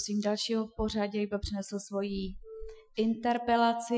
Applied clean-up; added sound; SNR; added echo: classical method Wiener filter.